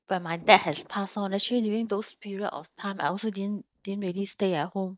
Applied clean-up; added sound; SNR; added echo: neural mask model DeepFilterNet 3.